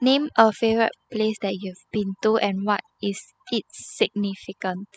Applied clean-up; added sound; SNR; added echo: classical method spectral subtraction.